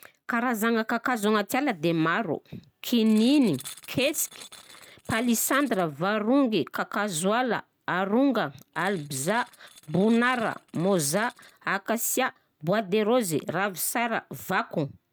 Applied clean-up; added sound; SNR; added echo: neural mask model RNNoise.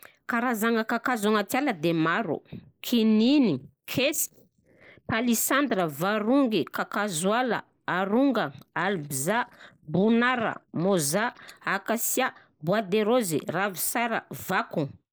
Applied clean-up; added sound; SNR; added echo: neural mask model Resemble Enhance denoiser.